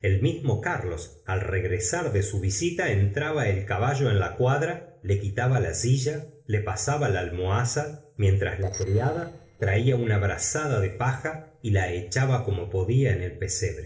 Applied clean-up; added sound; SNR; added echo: neural separator model SepFormer DNS4.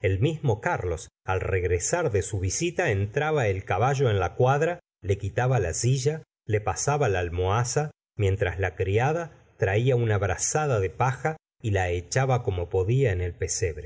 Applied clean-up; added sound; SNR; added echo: none; none; none; none.